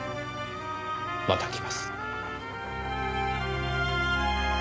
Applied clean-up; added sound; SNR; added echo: none; Trumpet; 7 dB; none.